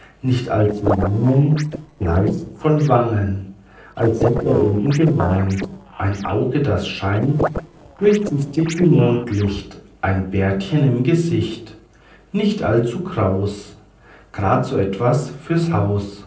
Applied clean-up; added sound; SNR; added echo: neural separator model SepFormer DNS4.